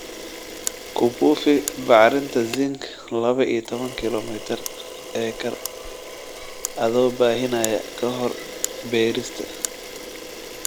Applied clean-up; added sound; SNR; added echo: none; Camera; 11 dB; none.